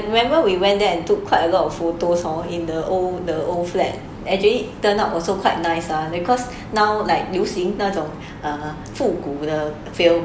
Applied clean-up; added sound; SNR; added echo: none; none; none; none.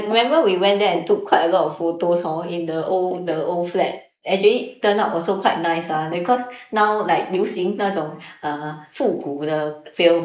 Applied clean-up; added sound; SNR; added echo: neural mask model Resemble Enhance denoiser.